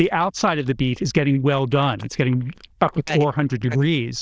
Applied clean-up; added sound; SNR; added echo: neural diffusion model UNIVERSE++.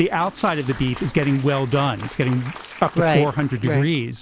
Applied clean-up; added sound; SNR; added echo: none; Applause; 17 dB; none.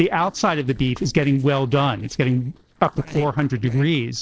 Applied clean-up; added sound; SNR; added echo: neural separator model SepFormer DNS4.